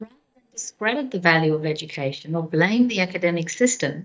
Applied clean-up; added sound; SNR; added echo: neural mask model DeepFilterNet 3.